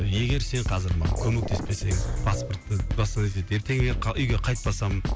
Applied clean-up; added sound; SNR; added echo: none; Drum kit; 3 dB; none.